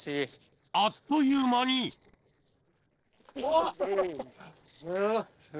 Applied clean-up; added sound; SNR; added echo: neural separator model SepFormer DNS4.